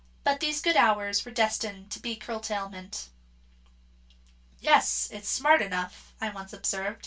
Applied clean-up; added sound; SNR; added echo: none; none; none; reverberation time 0.2 s.